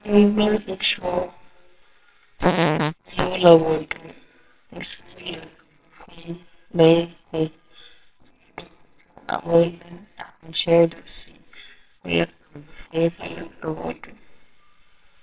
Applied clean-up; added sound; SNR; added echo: neural separator model SepFormer WHAMR!.